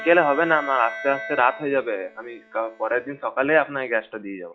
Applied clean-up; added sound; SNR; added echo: classical method log-MMSE.